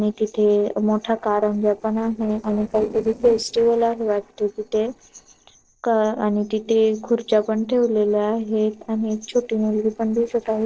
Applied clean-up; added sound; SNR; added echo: neural separator model SepFormer DNS4.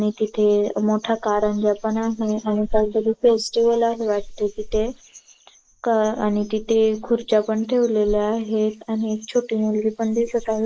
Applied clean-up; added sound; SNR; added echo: neural mask model Resemble Enhance denoiser.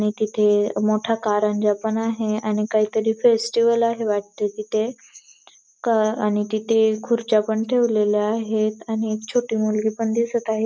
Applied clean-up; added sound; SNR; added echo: none; none; none; none.